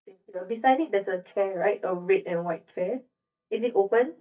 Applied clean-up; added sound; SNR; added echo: neural mask model DeepFilterNet 3.